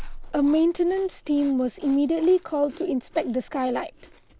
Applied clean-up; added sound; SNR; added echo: none; Chewing, mastication; 17 dB; none.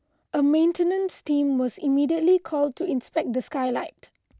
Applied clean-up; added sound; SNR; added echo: none; none; none; none.